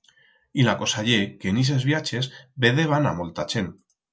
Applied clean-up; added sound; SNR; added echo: none; none; none; none.